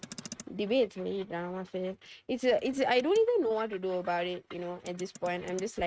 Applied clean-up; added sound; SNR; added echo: neural mask model RNNoise.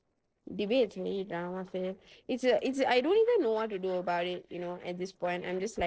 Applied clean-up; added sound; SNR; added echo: neural separator model SepFormer DNS4.